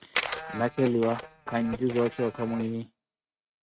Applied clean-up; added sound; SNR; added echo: neural mask model RNNoise.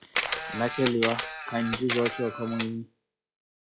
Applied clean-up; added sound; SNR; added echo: classical method log-MMSE.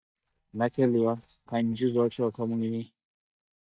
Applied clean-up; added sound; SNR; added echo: neural mask model DeepFilterNet 3.